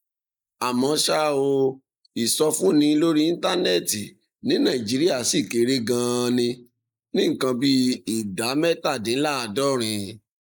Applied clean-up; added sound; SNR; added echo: neural mask model Resemble Enhance denoiser.